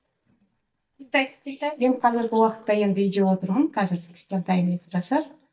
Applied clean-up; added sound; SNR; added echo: neural mask model DeepFilterNet 3.